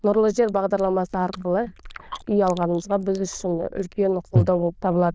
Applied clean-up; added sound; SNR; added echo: neural diffusion model UNIVERSE++.